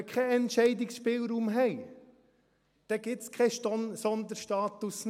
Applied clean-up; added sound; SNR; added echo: none; none; none; none.